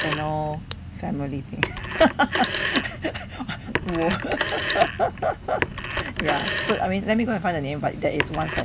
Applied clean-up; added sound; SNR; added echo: none; Telephone; 5 dB; none.